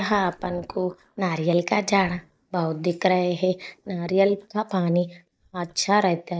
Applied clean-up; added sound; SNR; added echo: neural mask model DeepFilterNet 3.